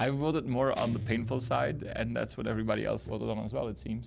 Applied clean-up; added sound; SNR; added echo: none; Guitar; 11 dB; none.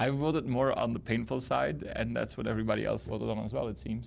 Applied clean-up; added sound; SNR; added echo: none; none; none; none.